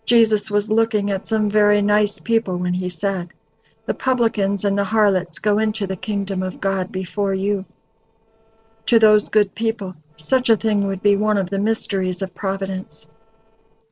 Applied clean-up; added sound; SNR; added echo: neural separator model SepFormer DNS4.